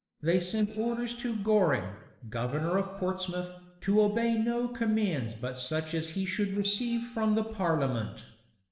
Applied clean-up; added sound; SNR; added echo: neural separator model SepFormer DNS4.